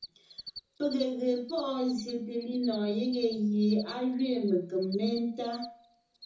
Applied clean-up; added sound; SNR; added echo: none; Cricket; 18 dB; reverberation time 0.5 s.